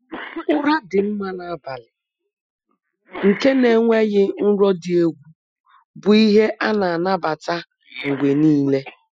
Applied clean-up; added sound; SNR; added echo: classical method Wiener filter.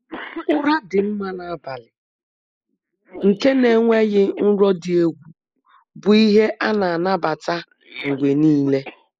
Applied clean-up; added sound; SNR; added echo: neural mask model Resemble Enhance denoiser.